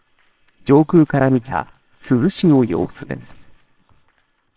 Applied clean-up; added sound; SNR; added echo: neural separator model SepFormer WHAMR!.